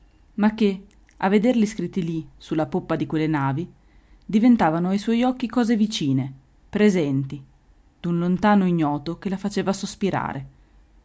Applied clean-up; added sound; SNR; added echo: none; none; none; none.